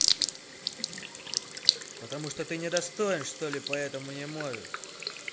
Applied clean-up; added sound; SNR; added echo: none; Sink (filling or washing) / Water tap, faucet; -3 dB; none.